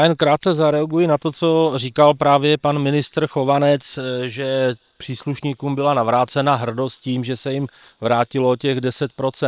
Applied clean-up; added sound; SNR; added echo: neural separator model SepFormer WHAM!.